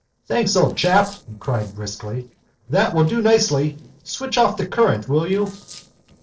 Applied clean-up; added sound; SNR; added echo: neural separator model SepFormer DNS4.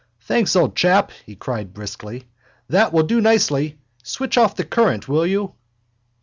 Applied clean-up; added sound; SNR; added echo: none; none; none; none.